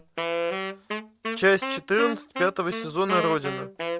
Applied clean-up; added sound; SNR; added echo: none; Wind instrument, woodwind instrument; 5 dB; none.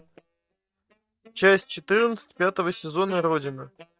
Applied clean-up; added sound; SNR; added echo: neural mask model DeepFilterNet 3.